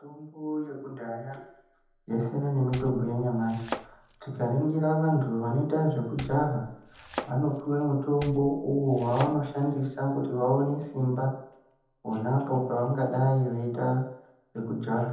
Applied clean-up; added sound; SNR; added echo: none; Domestic sounds, home sounds; 14 dB; reverberation time 1.0 s.